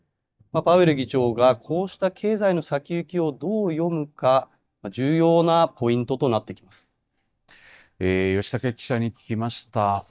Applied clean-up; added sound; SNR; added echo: neural mask model DeepFilterNet 3.